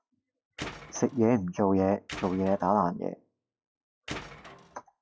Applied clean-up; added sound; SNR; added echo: classical method log-MMSE.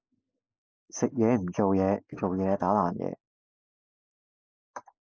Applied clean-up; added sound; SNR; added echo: neural mask model Resemble Enhance denoiser.